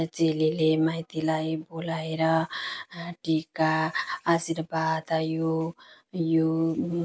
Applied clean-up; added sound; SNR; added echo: none; none; none; none.